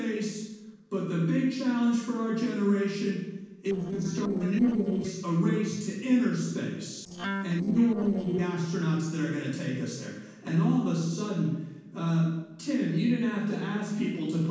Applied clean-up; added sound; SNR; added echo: neural separator model SepFormer DNS4.